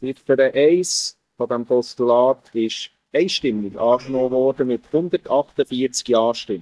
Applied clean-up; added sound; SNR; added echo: neural mask model DeepFilterNet 3.